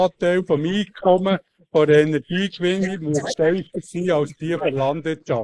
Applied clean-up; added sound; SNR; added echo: neural mask model Resemble Enhance denoiser.